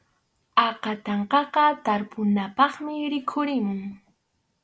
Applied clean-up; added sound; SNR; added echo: none; none; none; none.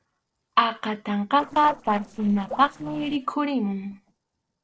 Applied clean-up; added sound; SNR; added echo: neural separator model SepFormer DNS4.